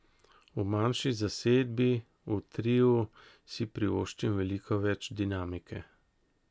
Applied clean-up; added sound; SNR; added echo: none; none; none; none.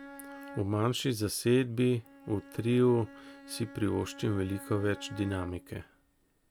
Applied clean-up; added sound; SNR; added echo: none; Bowed string instrument; 18 dB; none.